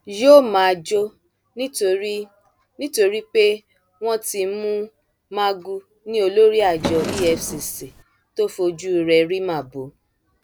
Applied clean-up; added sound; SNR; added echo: none; Drawer open or close; 8 dB; none.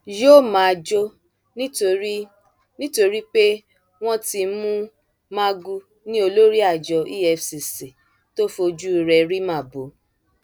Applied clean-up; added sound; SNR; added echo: none; none; none; none.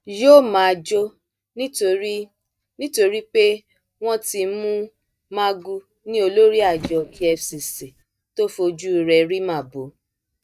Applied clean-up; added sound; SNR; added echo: neural mask model DeepFilterNet 3.